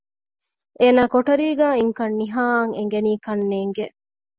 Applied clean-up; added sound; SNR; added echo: none; none; none; none.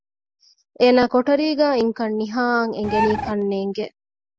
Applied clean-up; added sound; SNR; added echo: none; Bird; 3 dB; none.